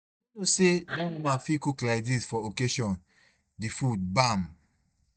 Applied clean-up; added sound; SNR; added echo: neural mask model DeepFilterNet 3.